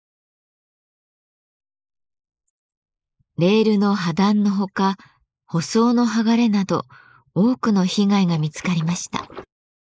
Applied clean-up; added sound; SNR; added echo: neural mask model Resemble Enhance denoiser.